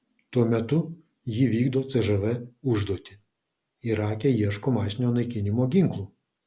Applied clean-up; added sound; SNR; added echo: none; none; none; none.